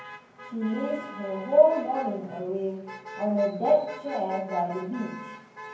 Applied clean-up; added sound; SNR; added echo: none; Motor vehicle (road); 15 dB; reverberation time 0.9 s.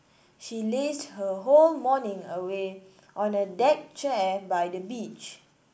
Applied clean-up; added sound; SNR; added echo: none; none; none; none.